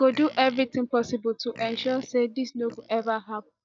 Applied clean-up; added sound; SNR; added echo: neural mask model DeepFilterNet 3.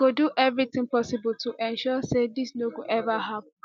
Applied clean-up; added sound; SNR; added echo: none; none; none; none.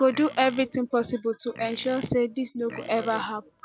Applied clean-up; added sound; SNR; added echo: none; Livestock, farm animals, working animals; 19 dB; none.